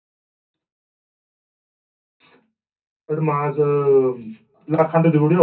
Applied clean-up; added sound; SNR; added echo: none; none; none; reverberation time 0.3 s.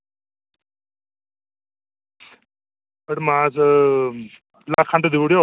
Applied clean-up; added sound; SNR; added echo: none; none; none; none.